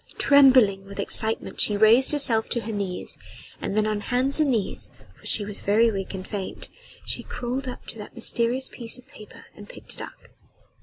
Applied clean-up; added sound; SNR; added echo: none; none; none; none.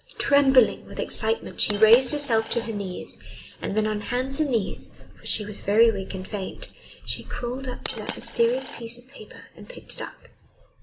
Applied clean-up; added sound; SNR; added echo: none; Coin (dropping); 11 dB; reverberation time 0.5 s.